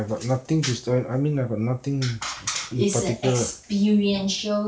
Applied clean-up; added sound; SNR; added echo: none; none; none; none.